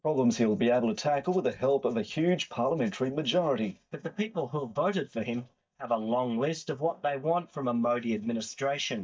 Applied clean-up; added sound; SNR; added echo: neural mask model DeepFilterNet 3.